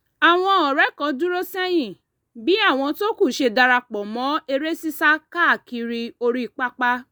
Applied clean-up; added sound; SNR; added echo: none; none; none; none.